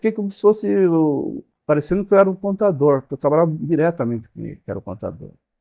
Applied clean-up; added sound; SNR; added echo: neural mask model DeepFilterNet 3.